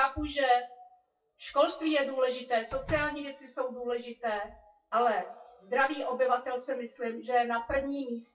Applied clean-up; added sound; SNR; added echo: classical method WPE with log-MMSE.